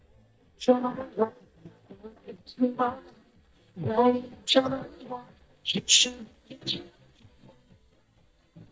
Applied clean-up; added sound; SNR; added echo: neural mask model DeepFilterNet 3.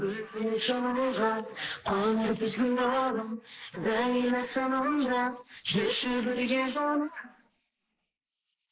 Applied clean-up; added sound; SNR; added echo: neural mask model Resemble Enhance denoiser.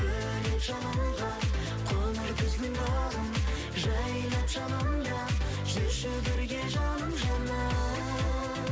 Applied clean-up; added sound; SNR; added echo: none; none; none; none.